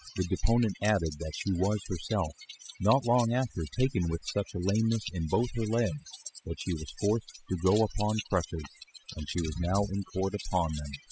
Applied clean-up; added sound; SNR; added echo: classical method spectral subtraction.